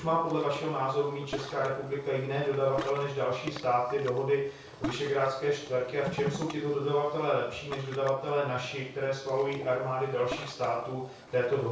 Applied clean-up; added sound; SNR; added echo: none; Ocean; 14 dB; reverberation time 0.6 s.